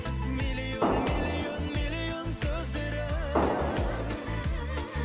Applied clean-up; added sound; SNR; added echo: none; Fireworks; 1 dB; none.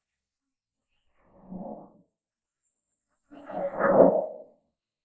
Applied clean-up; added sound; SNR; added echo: neural mask model Resemble Enhance denoiser.